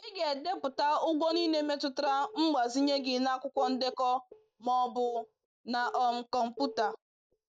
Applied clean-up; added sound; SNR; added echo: neural mask model DeepFilterNet 3.